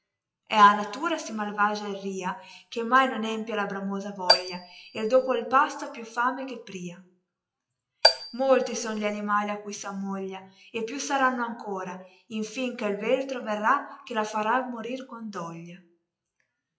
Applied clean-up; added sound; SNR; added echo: classical method WPE with log-MMSE.